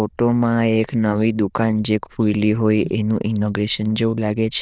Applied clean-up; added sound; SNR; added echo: neural diffusion model UNIVERSE++.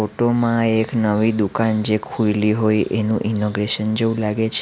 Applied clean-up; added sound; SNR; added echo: none; none; none; none.